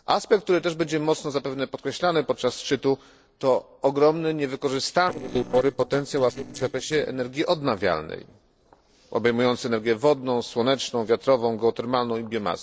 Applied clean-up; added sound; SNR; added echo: neural separator model SepFormer DNS4.